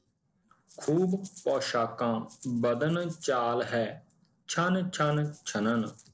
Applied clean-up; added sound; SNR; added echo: neural separator model SepFormer DNS4.